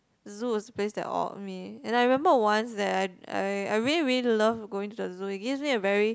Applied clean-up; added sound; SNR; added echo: none; none; none; none.